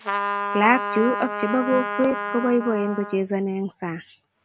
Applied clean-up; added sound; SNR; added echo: neural mask model RNNoise.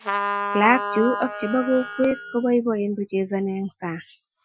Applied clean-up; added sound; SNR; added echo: classical method Wiener filter.